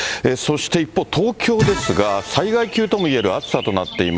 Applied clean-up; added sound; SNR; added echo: none; Chirp, tweet; 18 dB; none.